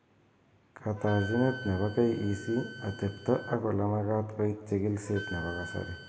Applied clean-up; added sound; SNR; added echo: none; Wind instrument, woodwind instrument; 15 dB; reverberation time 2.1 s.